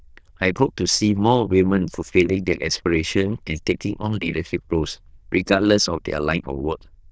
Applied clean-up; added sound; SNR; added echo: neural diffusion model UNIVERSE++.